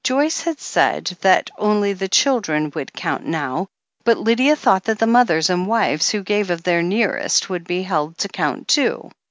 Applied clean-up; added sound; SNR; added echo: none; none; none; none.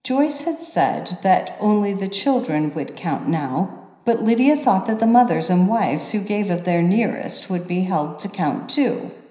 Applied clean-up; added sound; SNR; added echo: none; none; none; reverberation time 0.9 s.